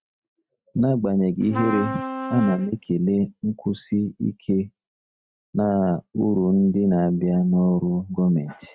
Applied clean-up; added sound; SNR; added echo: neural mask model RNNoise.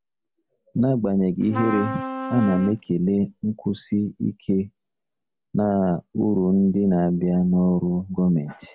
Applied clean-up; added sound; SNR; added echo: none; Trumpet; 8 dB; none.